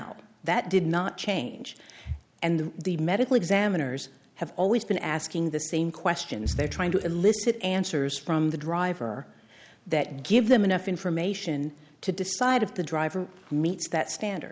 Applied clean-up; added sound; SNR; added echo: none; none; none; none.